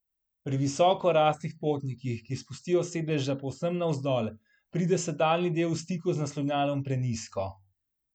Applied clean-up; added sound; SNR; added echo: none; none; none; none.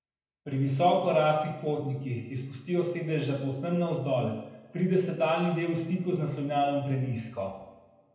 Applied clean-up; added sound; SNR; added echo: none; none; none; reverberation time 0.9 s.